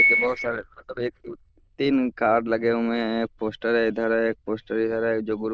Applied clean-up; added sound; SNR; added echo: neural diffusion model UNIVERSE++.